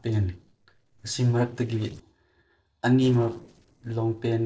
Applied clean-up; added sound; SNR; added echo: neural separator model SepFormer DNS4.